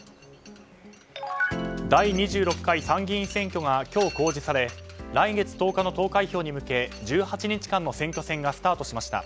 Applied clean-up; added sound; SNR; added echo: none; Mechanisms; 19 dB; none.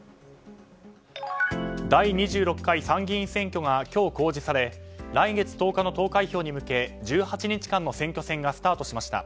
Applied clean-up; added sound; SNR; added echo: none; none; none; none.